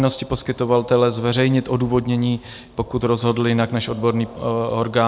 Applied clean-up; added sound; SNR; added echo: none; none; none; none.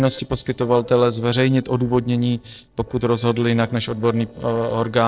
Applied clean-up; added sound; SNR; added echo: neural separator model SepFormer DNS4.